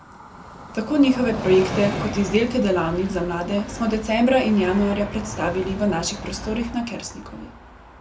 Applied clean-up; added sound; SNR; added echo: none; Train; 10 dB; reverberation time 0.3 s.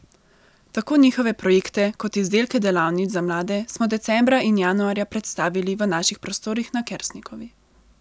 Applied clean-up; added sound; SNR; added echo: none; none; none; none.